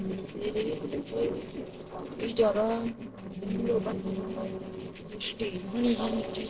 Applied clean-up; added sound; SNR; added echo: neural separator model SepFormer DNS4.